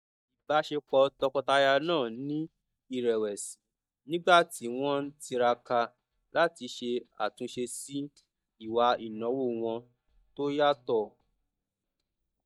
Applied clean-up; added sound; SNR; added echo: neural mask model DeepFilterNet 3.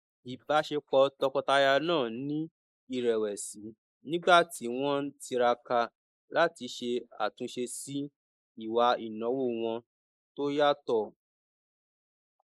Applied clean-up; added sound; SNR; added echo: neural mask model Resemble Enhance denoiser.